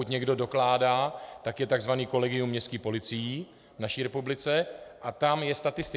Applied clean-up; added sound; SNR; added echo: none; none; none; none.